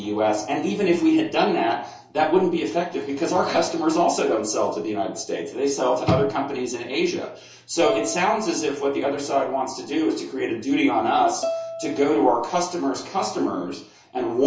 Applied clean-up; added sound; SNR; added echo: none; Bowed string instrument; 10 dB; reverberation time 0.3 s.